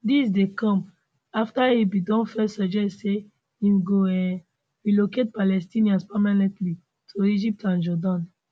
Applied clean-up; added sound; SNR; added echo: none; none; none; none.